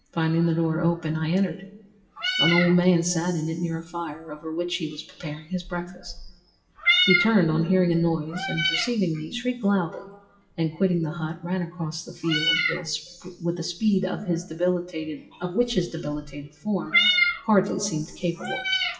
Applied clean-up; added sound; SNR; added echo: classical method WPE with log-MMSE.